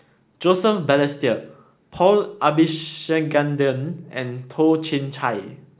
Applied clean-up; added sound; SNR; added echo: none; none; none; none.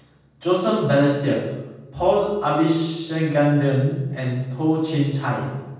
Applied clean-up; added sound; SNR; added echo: none; none; none; reverberation time 1.2 s.